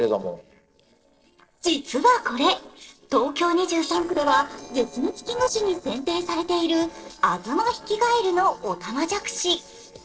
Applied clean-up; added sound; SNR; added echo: neural separator model SepFormer DNS4.